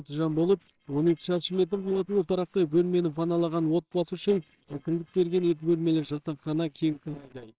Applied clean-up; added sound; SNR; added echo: neural separator model SepFormer WHAMR!.